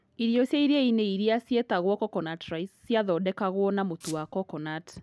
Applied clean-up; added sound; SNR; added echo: none; Squeak; 17 dB; none.